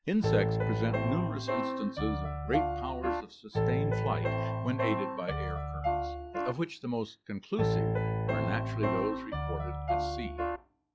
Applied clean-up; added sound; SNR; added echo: classical method log-MMSE.